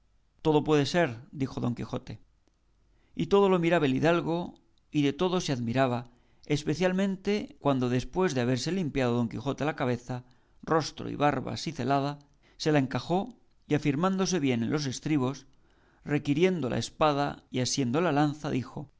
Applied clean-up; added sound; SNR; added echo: none; none; none; none.